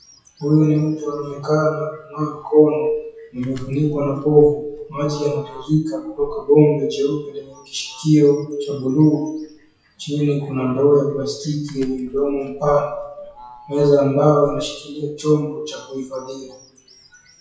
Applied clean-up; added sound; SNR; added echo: classical method WPE with log-MMSE.